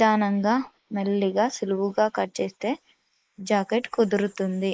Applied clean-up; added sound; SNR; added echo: neural mask model Resemble Enhance denoiser.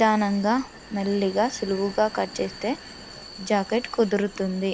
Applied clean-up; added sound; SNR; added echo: none; Vehicle; 17 dB; none.